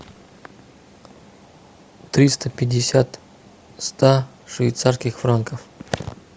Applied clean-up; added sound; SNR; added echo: none; none; none; none.